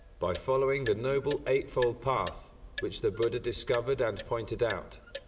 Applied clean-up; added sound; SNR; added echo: none; Clock; 14 dB; reverberation time 1.7 s.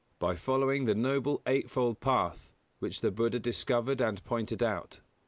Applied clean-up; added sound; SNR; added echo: none; none; none; none.